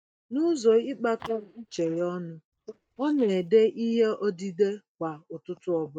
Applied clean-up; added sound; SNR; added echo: neural mask model DeepFilterNet 3.